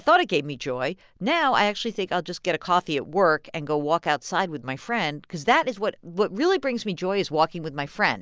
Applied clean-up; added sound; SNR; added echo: none; none; none; none.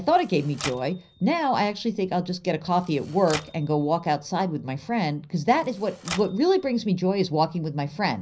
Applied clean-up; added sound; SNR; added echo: none; Typewriter; 18 dB; reverberation time 0.4 s.